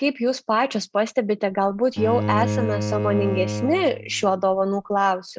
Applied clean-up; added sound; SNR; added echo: none; Bowed string instrument; 5 dB; none.